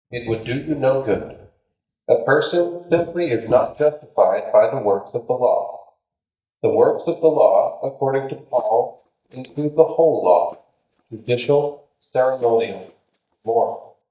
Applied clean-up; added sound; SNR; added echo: neural mask model DeepFilterNet 3.